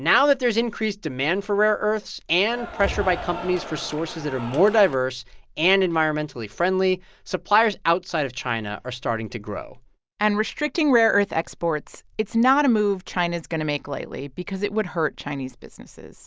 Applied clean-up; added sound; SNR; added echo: none; Cheering; 10 dB; none.